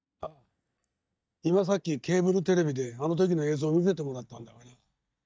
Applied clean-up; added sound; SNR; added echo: neural mask model DeepFilterNet 3.